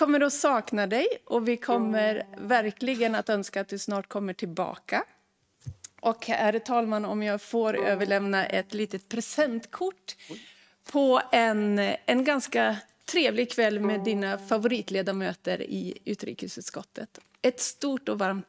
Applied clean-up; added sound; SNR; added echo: neural mask model RNNoise.